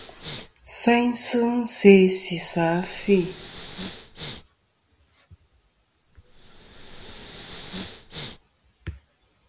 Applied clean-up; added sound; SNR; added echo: none; Respiratory sounds; 17 dB; none.